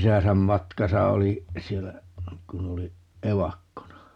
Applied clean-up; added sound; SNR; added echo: none; none; none; none.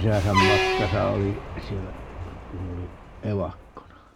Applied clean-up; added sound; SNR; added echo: none; Truck; 2 dB; none.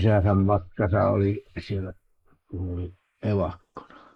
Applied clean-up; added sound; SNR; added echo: neural mask model Resemble Enhance denoiser.